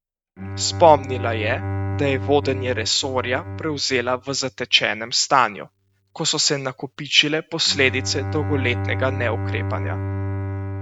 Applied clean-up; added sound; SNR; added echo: neural mask model RNNoise.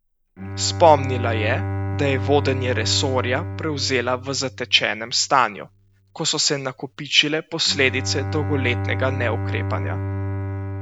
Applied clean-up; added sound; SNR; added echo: none; Bowed string instrument; 5 dB; none.